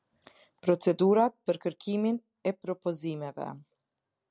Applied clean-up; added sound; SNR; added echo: none; none; none; none.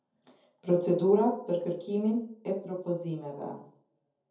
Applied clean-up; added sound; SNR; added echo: none; none; none; reverberation time 0.5 s.